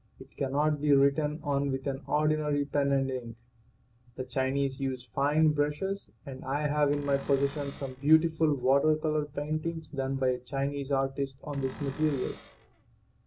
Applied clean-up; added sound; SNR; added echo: none; Cupboard open or close; 17 dB; none.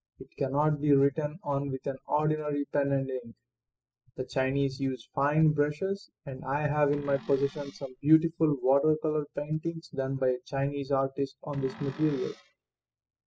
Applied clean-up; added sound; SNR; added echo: classical method spectral subtraction.